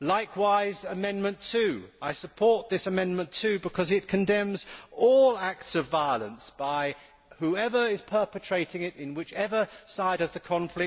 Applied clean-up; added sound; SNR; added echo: none; none; none; none.